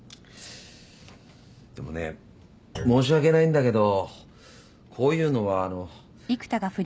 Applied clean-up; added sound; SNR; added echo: none; Thump, thud; 19 dB; none.